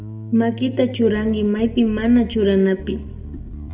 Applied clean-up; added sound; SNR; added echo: none; Bass guitar; 13 dB; reverberation time 1.1 s.